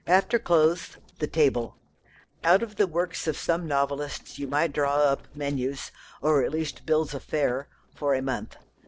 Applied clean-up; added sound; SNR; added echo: neural separator model SepFormer DNS4.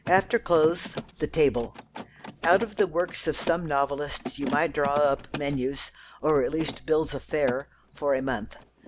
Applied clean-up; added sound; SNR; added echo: none; Mechanisms; 14 dB; none.